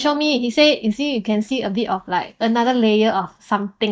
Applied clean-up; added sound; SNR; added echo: neural mask model DeepFilterNet 3.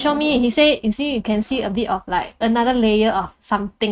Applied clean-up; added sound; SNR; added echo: neural mask model RNNoise.